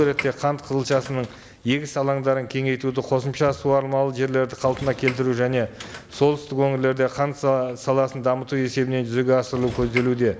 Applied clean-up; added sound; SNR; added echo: none; Sliding door / Train; 17 dB; none.